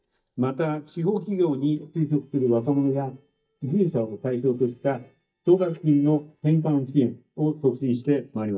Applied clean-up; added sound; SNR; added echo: neural mask model DeepFilterNet 3.